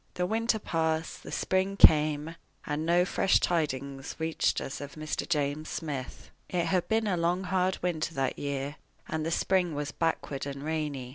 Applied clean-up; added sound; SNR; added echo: none; none; none; none.